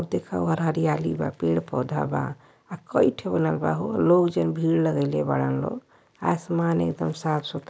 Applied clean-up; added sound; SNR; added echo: none; none; none; none.